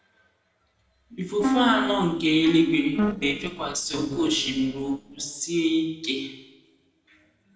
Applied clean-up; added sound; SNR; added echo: neural separator model SepFormer DNS4.